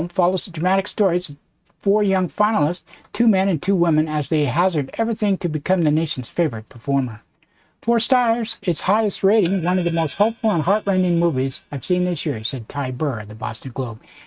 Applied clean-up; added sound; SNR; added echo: neural mask model RNNoise.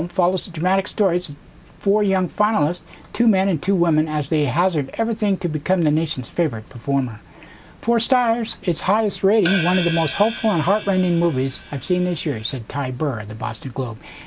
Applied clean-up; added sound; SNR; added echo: none; Hi-hat; 10 dB; none.